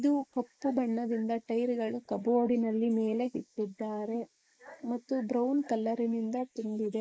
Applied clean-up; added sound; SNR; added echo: neural mask model Resemble Enhance denoiser.